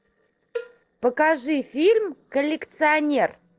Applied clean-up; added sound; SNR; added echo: neural separator model SepFormer DNS4.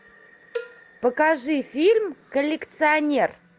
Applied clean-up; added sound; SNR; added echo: none; Cowbell; 18 dB; none.